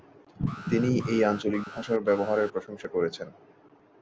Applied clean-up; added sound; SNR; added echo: none; Alarm; 18 dB; none.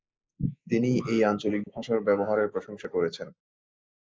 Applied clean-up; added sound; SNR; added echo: neural mask model Resemble Enhance denoiser.